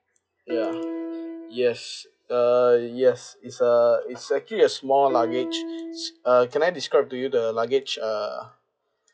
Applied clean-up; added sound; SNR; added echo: classical method log-MMSE.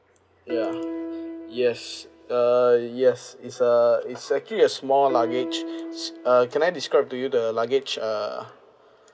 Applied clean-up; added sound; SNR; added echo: none; Piano; 12 dB; none.